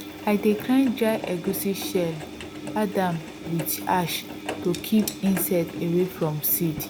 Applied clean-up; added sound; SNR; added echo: none; Engine; 10 dB; none.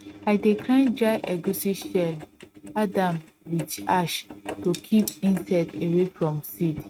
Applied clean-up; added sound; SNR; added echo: neural mask model RNNoise.